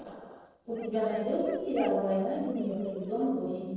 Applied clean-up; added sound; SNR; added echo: neural separator model SepFormer DNS4.